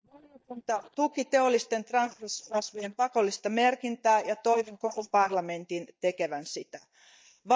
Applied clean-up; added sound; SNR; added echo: neural mask model DeepFilterNet 3.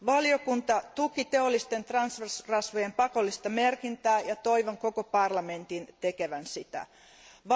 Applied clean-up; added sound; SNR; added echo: none; none; none; none.